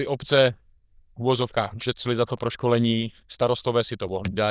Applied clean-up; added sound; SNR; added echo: neural diffusion model UNIVERSE++.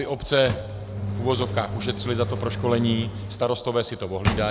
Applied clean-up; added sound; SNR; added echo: none; Engine; 5 dB; none.